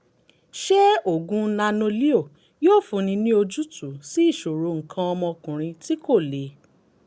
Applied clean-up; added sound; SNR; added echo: none; none; none; none.